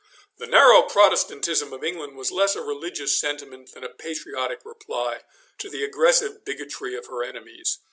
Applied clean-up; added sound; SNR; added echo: none; none; none; none.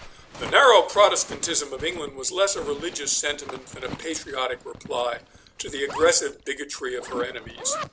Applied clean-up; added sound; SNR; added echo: none; Zipper (clothing); 15 dB; none.